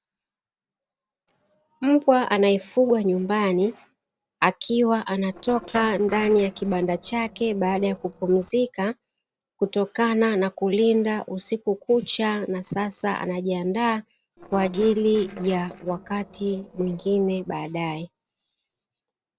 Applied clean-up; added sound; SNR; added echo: neural separator model SepFormer DNS4.